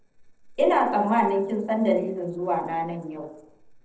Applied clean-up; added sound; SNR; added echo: neural separator model SepFormer DNS4.